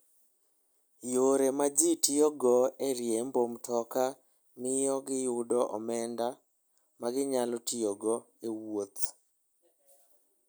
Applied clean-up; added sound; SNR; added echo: none; none; none; none.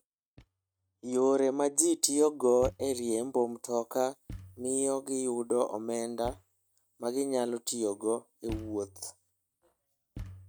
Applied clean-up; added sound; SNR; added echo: neural mask model RNNoise.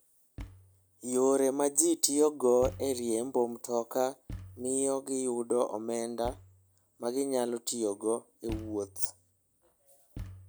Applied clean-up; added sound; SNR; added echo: none; Thump, thud; 18 dB; none.